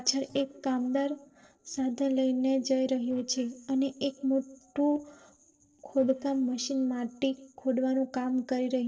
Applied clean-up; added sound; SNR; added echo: neural separator model SepFormer DNS4.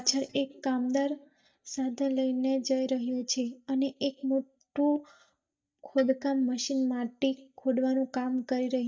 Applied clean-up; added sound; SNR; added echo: neural mask model DeepFilterNet 3.